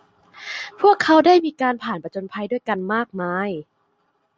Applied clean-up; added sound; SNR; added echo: none; none; none; none.